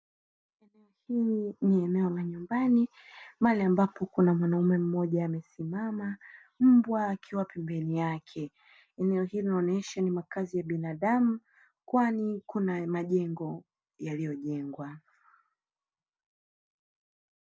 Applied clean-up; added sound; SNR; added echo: none; none; none; none.